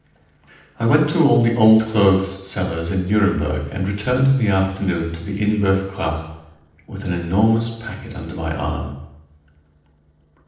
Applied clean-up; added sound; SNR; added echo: neural separator model SepFormer DNS4.